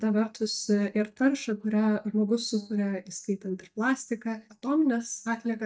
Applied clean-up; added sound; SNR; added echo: neural mask model DeepFilterNet 3.